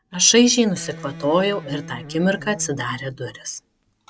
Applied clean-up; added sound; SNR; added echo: none; Electric guitar; 16 dB; none.